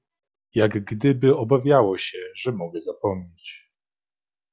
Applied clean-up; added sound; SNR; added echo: none; none; none; none.